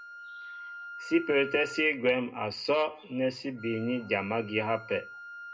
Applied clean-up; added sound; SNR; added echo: none; Wind instrument, woodwind instrument; 15 dB; reverberation time 0.2 s.